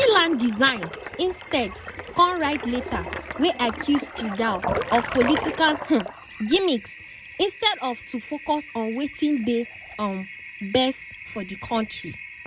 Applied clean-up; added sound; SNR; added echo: none; Toilet flush; 9 dB; none.